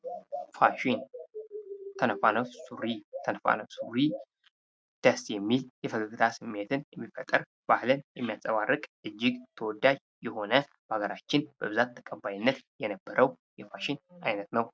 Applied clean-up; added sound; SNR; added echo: none; none; none; none.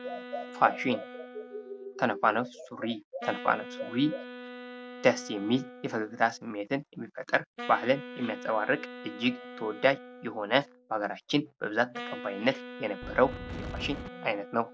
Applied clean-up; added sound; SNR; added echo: none; Wind instrument, woodwind instrument + Wind; 13 dB; none.